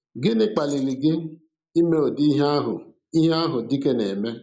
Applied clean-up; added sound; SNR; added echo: neural mask model Resemble Enhance denoiser.